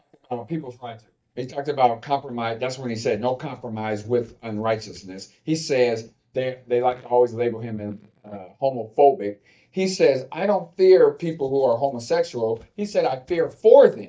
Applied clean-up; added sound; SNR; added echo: neural mask model DeepFilterNet 3.